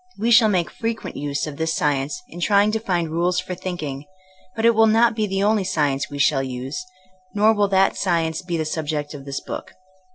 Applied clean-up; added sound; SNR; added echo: none; none; none; none.